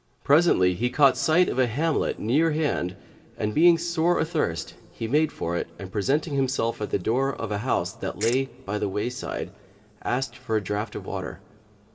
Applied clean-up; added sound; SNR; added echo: none; Ratchet, pawl; 10 dB; reverberation time 2.1 s.